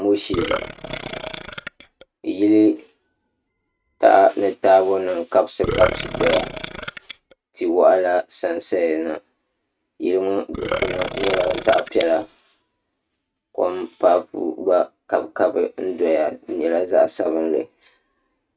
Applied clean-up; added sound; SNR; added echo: neural mask model RNNoise.